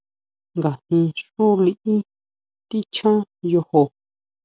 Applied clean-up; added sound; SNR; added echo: none; none; none; none.